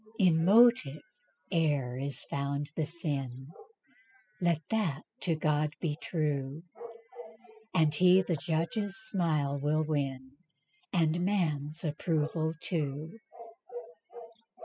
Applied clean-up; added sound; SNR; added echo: classical method spectral subtraction.